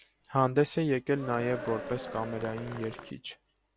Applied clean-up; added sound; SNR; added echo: none; Cheering; 9 dB; none.